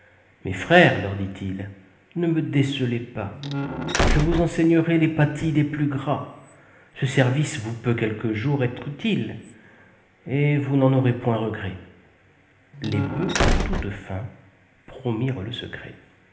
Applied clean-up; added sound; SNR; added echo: none; Slam; 0 dB; reverberation time 1.1 s.